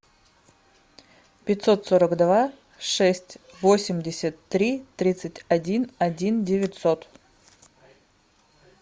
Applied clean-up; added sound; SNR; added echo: none; none; none; none.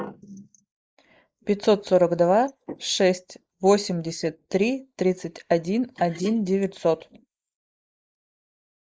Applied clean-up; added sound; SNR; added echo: neural mask model Resemble Enhance denoiser.